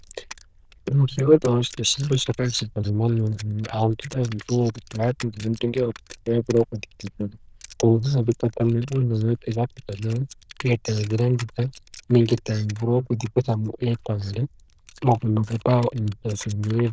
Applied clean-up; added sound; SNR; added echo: neural diffusion model UNIVERSE++.